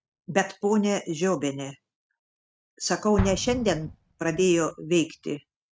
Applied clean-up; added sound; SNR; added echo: neural mask model RNNoise.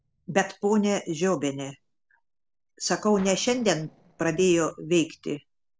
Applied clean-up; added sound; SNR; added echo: neural separator model SepFormer DNS4.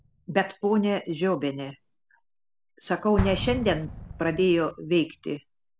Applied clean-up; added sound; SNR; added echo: none; Explosion; 11 dB; none.